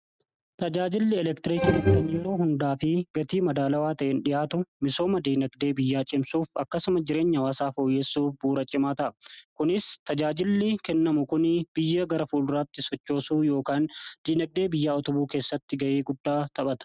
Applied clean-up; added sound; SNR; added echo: neural mask model RNNoise.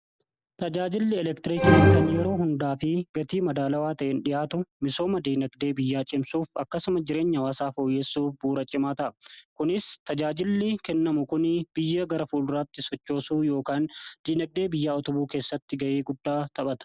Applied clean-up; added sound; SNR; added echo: none; Musical instrument; -4 dB; none.